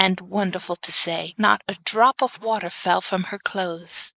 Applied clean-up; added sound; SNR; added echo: neural mask model Resemble Enhance denoiser.